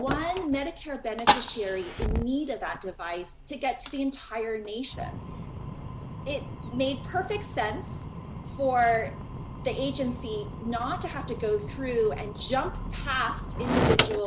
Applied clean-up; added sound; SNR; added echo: none; Fire; 2 dB; none.